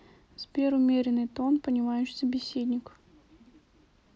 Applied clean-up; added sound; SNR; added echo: none; none; none; none.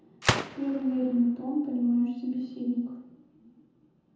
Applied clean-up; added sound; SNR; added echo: none; Gunshot, gunfire; 7 dB; reverberation time 0.9 s.